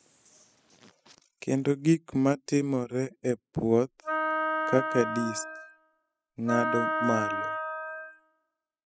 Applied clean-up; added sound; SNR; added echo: classical method spectral subtraction.